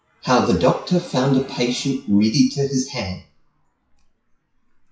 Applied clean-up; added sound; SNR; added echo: classical method WPE with log-MMSE.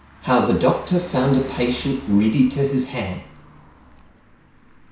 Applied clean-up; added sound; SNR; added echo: none; Car passing by; 19 dB; reverberation time 0.6 s.